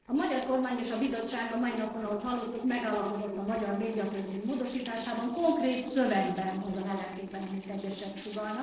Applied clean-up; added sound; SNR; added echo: neural separator model SepFormer DNS4.